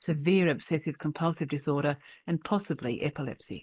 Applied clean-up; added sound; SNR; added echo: neural mask model Resemble Enhance denoiser.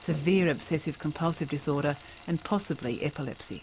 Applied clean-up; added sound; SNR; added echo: none; Toilet flush + Frying (food); 15 dB; none.